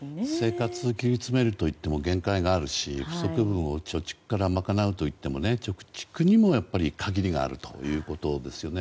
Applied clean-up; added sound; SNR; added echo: none; none; none; none.